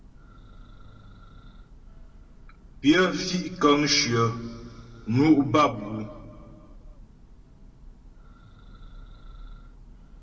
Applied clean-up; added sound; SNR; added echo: none; Church bell; 19 dB; reverberation time 1.5 s.